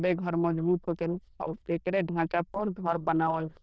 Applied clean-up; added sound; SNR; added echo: neural diffusion model UNIVERSE++.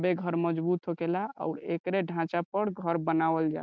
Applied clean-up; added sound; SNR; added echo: none; none; none; none.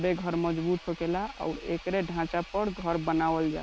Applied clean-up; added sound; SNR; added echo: none; Engine; 16 dB; none.